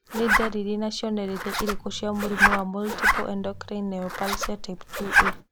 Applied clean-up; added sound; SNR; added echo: none; Zipper (clothing); -3 dB; none.